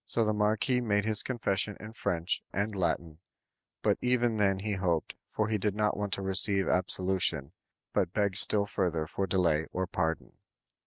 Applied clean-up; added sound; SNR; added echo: none; none; none; none.